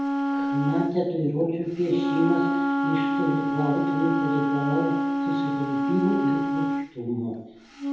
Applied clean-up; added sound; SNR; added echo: none; Wind instrument, woodwind instrument; -2 dB; reverberation time 0.8 s.